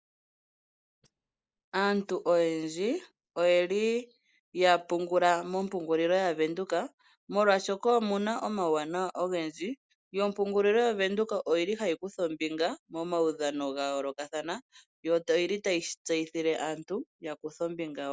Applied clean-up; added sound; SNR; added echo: neural mask model DeepFilterNet 3.